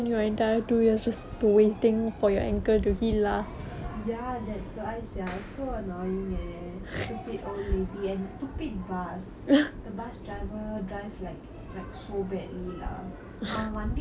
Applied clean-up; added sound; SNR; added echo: none; none; none; none.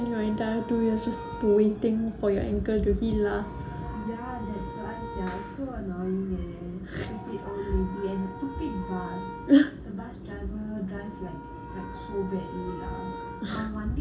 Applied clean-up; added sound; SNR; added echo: none; Wind instrument, woodwind instrument; 14 dB; reverberation time 0.4 s.